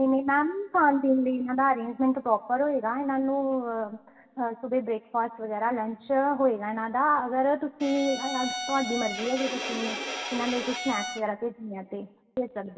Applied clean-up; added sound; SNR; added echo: none; Bowed string instrument; 7 dB; reverberation time 2.0 s.